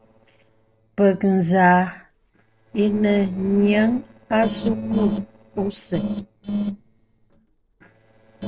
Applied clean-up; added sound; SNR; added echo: neural separator model SepFormer DNS4.